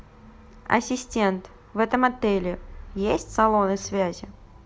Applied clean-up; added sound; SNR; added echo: none; none; none; none.